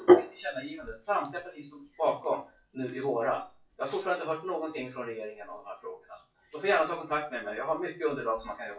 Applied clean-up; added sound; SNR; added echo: classical method WPE with log-MMSE.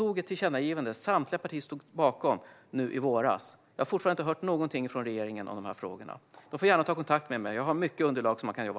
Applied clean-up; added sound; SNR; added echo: none; none; none; none.